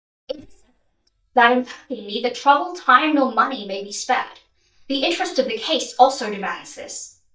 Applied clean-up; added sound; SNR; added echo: neural mask model DeepFilterNet 3.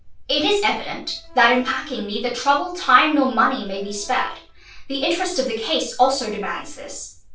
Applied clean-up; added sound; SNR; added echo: neural separator model SepFormer DNS4.